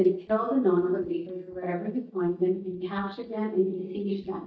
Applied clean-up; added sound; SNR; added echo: neural mask model DeepFilterNet 3.